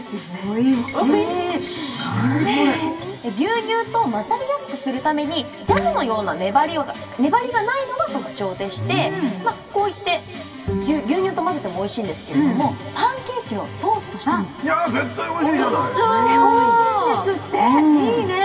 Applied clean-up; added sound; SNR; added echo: none; Bowed string instrument; 14 dB; reverberation time 2.0 s.